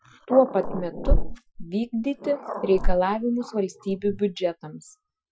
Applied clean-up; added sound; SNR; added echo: classical method Wiener filter.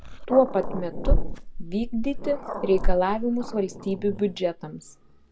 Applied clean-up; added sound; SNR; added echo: none; Growling; 0 dB; none.